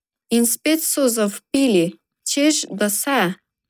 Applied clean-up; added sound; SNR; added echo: neural mask model DeepFilterNet 3.